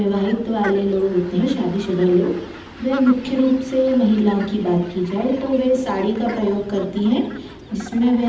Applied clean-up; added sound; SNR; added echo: none; Fowl; 18 dB; reverberation time 0.8 s.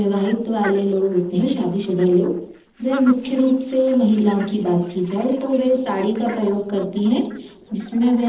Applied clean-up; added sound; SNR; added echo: neural separator model SepFormer DNS4.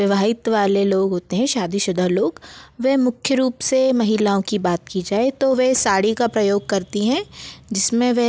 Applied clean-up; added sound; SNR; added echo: none; none; none; none.